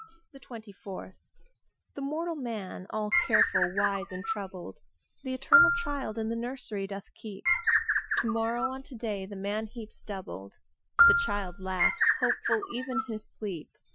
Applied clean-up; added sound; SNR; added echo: classical method Wiener filter.